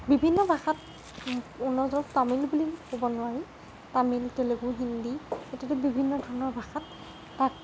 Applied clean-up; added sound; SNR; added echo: none; Walk, footsteps + Traffic noise, roadway noise; 17 dB; none.